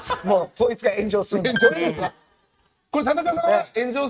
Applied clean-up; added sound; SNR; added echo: neural mask model RNNoise.